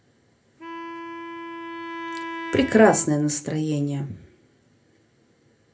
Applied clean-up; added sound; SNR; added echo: none; Wind instrument, woodwind instrument; 10 dB; reverberation time 0.3 s.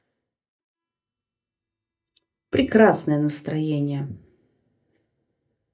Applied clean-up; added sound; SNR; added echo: neural mask model DeepFilterNet 3.